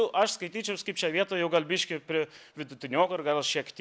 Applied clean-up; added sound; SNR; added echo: none; none; none; none.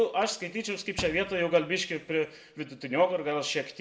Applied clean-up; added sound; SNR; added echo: none; Thump, thud; 15 dB; reverberation time 0.5 s.